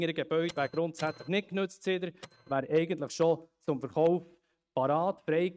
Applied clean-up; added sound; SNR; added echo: neural mask model RNNoise.